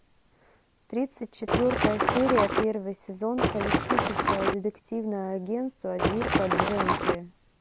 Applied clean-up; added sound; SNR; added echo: none; Water / Splash, splatter; -4 dB; none.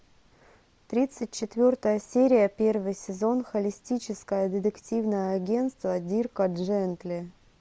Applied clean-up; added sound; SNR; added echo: none; none; none; none.